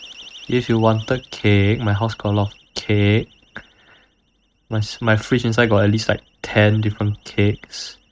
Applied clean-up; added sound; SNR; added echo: neural mask model RNNoise.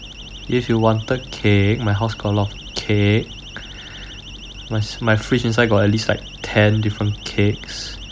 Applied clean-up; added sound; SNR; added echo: none; Siren; 19 dB; none.